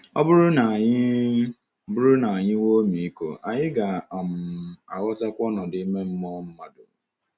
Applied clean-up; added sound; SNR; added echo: none; none; none; none.